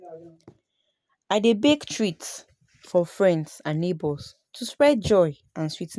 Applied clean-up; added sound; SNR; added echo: none; none; none; none.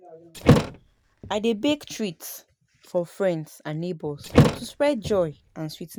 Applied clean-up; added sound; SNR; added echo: none; Thump, thud; -4 dB; none.